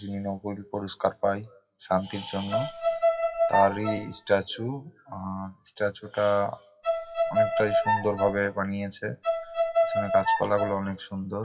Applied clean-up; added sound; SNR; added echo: classical method WPE with log-MMSE.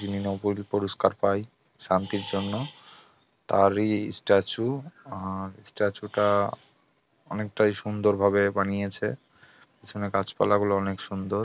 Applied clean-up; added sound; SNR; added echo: none; none; none; none.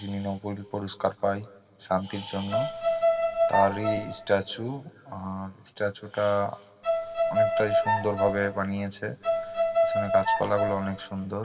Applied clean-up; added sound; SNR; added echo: none; Bowed string instrument; -4 dB; reverberation time 2.1 s.